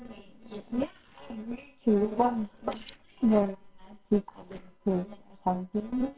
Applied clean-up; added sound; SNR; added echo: neural separator model SepFormer WHAMR!.